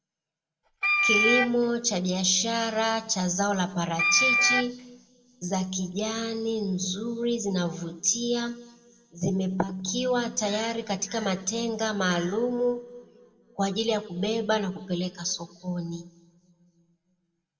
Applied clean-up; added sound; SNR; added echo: none; Wind instrument, woodwind instrument; -3 dB; reverberation time 0.9 s.